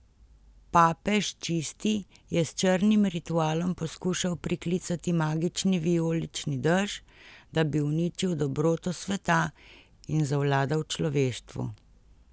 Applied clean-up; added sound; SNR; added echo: none; none; none; none.